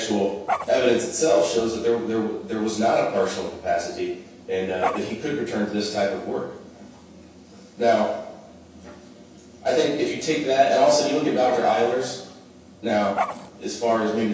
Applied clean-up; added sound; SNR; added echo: none; Dog; 7 dB; reverberation time 0.7 s.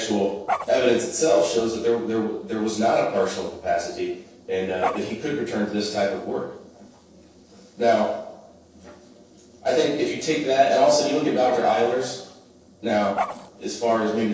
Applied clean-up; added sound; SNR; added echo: neural separator model SepFormer DNS4.